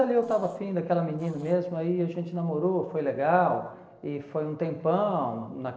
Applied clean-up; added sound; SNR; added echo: neural separator model SepFormer DNS4.